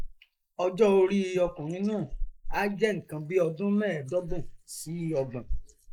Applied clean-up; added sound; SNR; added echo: neural mask model Resemble Enhance denoiser.